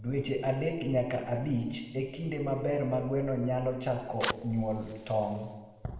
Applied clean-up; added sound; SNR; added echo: none; Fire; 15 dB; reverberation time 1.1 s.